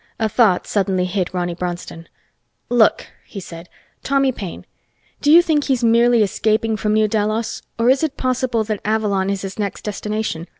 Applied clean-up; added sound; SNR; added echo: none; none; none; none.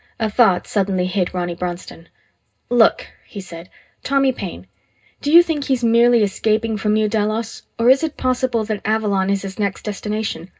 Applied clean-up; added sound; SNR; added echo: none; none; none; reverberation time 0.2 s.